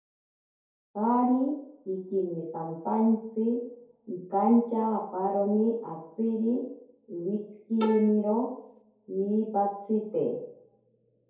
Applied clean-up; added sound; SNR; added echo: none; Bowed string instrument; 5 dB; reverberation time 2.3 s.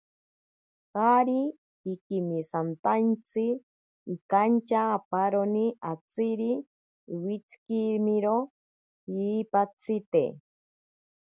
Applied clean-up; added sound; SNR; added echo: none; none; none; none.